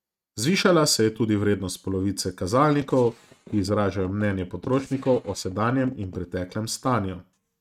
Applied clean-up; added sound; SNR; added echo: neural mask model RNNoise.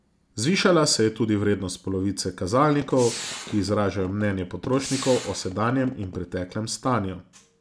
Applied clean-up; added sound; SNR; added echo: none; Gunshot, gunfire; 13 dB; none.